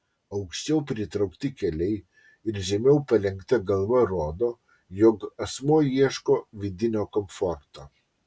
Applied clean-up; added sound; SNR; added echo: none; none; none; none.